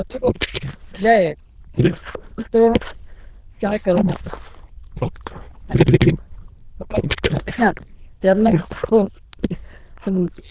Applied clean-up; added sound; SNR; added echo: neural diffusion model UNIVERSE++.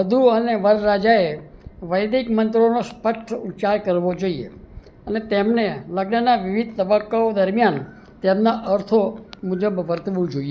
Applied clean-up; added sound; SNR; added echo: none; none; none; none.